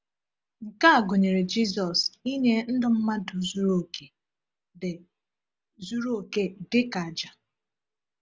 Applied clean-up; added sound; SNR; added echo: none; none; none; none.